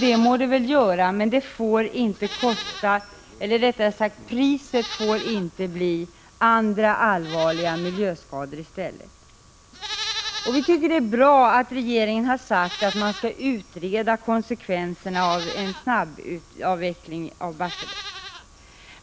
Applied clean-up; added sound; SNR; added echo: none; Livestock, farm animals, working animals; 15 dB; none.